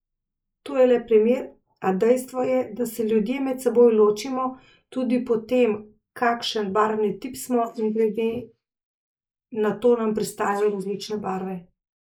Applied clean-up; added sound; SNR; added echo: neural mask model Resemble Enhance denoiser.